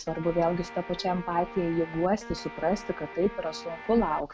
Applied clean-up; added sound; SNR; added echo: none; Guitar; 14 dB; none.